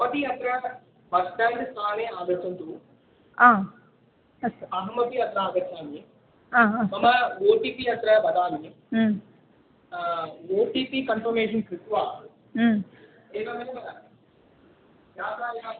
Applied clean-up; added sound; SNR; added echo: none; none; none; none.